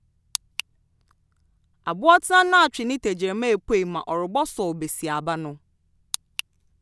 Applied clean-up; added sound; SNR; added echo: none; none; none; none.